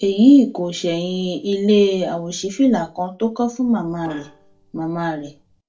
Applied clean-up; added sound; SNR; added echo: neural separator model SepFormer DNS4.